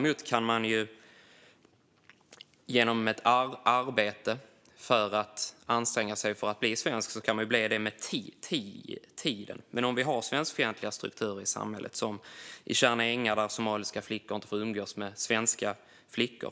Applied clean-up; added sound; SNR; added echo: none; none; none; none.